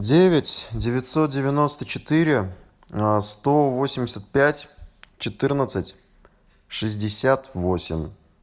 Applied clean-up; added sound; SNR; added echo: none; none; none; none.